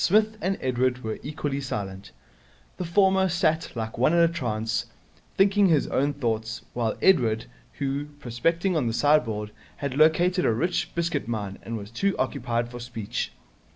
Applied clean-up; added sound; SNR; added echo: none; none; none; none.